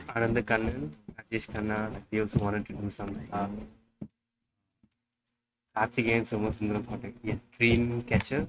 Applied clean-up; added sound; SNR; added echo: neural mask model RNNoise.